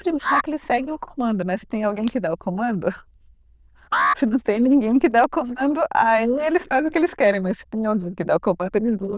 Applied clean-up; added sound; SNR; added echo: neural diffusion model UNIVERSE++.